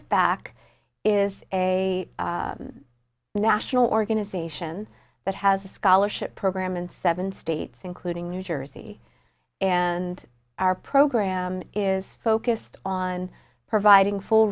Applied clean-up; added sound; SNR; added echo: none; none; none; none.